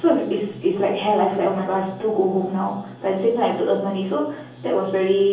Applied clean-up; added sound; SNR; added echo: none; none; none; reverberation time 0.7 s.